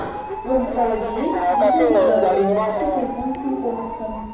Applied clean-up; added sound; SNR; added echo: none; Motor vehicle (road) / Siren; -2 dB; reverberation time 0.8 s.